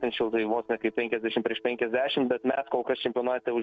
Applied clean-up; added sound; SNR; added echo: neural separator model SepFormer DNS4.